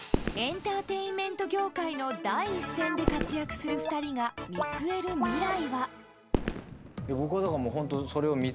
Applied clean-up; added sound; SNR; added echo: none; Fireworks + Guitar; 4 dB; none.